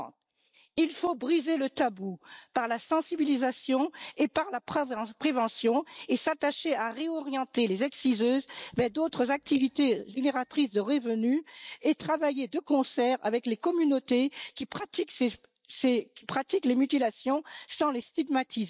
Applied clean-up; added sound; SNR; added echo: neural mask model DeepFilterNet 3.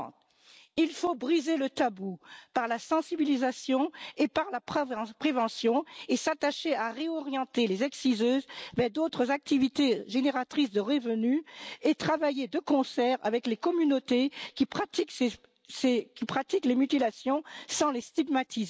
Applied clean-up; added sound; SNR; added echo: none; none; none; none.